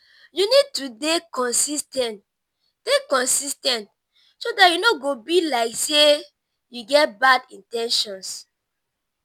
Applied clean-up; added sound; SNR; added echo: none; none; none; none.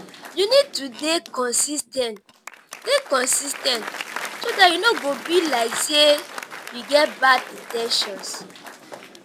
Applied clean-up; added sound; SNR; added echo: none; Applause; 13 dB; none.